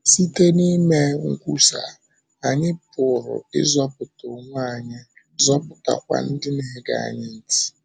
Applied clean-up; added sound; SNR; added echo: none; none; none; none.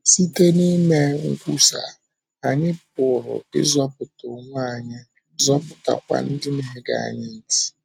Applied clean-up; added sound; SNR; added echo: neural mask model RNNoise.